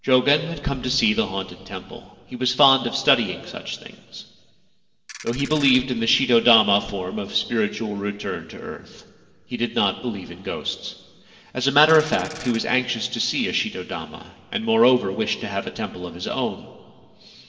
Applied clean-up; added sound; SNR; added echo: none; Ratchet, pawl; 15 dB; reverberation time 1.8 s.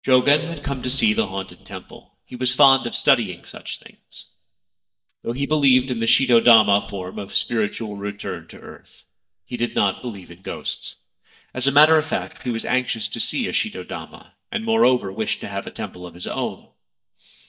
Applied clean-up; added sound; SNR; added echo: neural mask model DeepFilterNet 3.